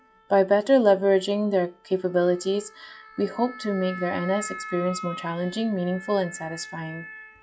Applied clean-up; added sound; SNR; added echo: classical method log-MMSE.